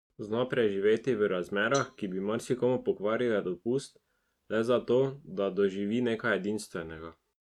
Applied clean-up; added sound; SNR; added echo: neural mask model RNNoise.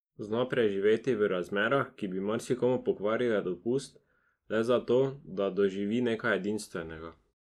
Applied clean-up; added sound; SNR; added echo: neural mask model Resemble Enhance denoiser.